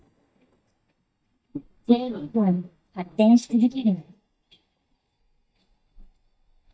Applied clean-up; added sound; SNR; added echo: neural mask model DeepFilterNet 3.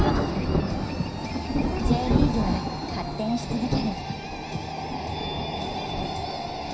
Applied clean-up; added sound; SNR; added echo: none; Thunder; -1 dB; reverberation time 0.4 s.